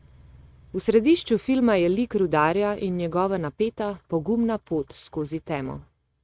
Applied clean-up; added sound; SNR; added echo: neural mask model RNNoise.